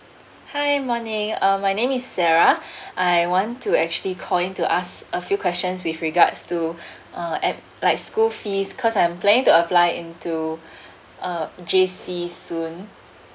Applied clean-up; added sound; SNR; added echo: none; none; none; none.